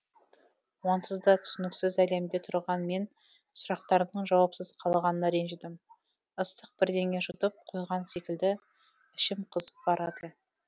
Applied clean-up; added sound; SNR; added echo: none; none; none; none.